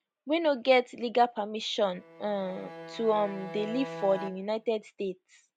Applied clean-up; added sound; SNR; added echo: none; Bowed string instrument; 13 dB; none.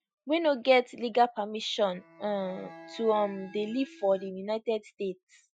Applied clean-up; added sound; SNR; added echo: classical method Wiener filter.